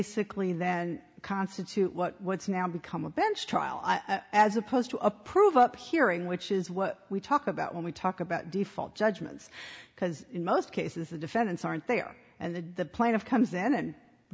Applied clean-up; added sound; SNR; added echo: none; none; none; none.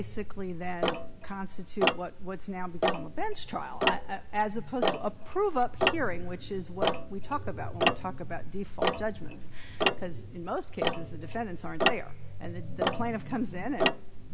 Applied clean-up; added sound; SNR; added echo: none; Tick-tock; -5 dB; none.